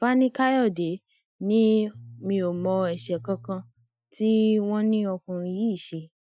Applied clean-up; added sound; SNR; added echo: classical method Wiener filter.